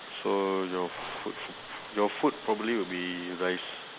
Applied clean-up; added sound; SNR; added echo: none; Water; 13 dB; none.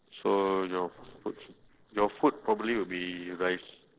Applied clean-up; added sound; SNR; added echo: neural separator model SepFormer DNS4.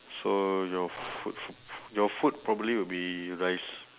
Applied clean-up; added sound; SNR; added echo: none; none; none; none.